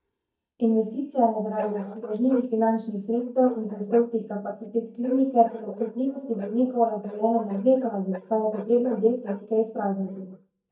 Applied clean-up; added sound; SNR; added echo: neural mask model DeepFilterNet 3.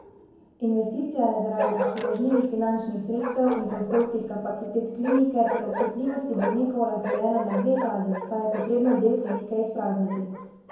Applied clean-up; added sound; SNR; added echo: none; Bark; 8 dB; reverberation time 0.9 s.